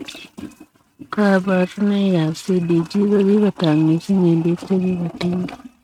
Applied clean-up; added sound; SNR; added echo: neural mask model RNNoise.